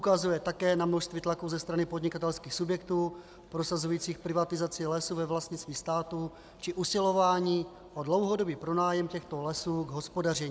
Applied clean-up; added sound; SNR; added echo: none; none; none; none.